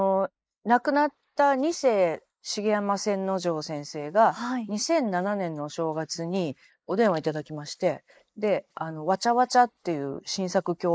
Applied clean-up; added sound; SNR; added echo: neural mask model Resemble Enhance denoiser.